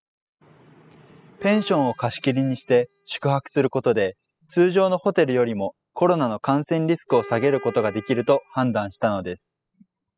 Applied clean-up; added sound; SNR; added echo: classical method spectral subtraction.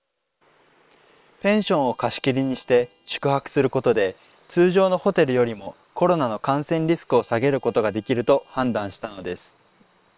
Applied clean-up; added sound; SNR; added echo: neural separator model SepFormer WHAM!.